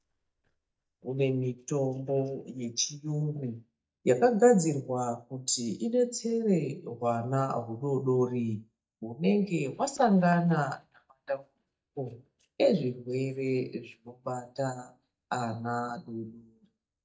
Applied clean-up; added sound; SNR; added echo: neural mask model DeepFilterNet 3.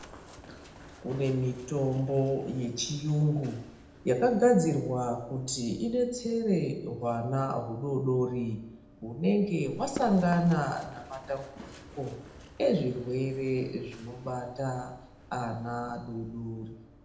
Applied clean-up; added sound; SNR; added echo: none; Run; 19 dB; reverberation time 0.8 s.